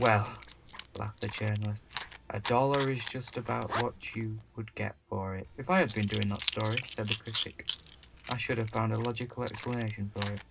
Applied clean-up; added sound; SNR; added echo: none; Coin (dropping) / Zipper (clothing); 1 dB; reverberation time 0.2 s.